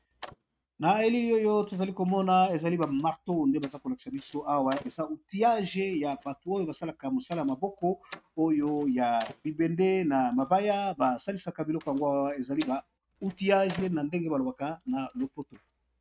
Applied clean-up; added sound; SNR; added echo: neural mask model RNNoise.